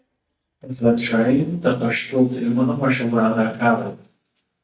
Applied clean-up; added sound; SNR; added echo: neural mask model DeepFilterNet 3.